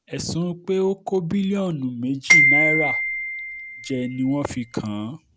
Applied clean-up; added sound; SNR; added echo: none; Glockenspiel; -4 dB; none.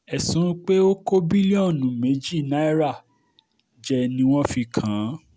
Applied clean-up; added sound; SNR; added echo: none; none; none; none.